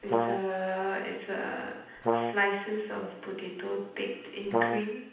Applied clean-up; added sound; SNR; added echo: none; Brass instrument; -3 dB; reverberation time 0.9 s.